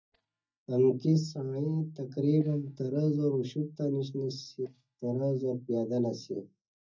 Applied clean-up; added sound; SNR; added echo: neural mask model DeepFilterNet 3.